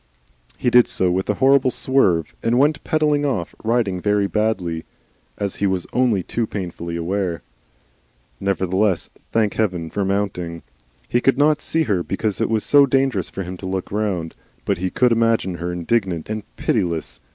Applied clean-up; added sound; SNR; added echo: neural mask model Resemble Enhance denoiser.